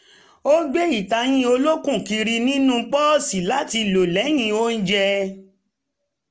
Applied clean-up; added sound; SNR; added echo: none; none; none; none.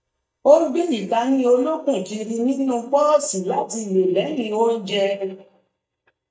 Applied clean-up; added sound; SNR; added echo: neural mask model DeepFilterNet 3.